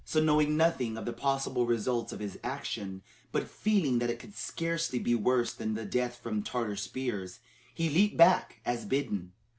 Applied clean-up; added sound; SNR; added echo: none; none; none; none.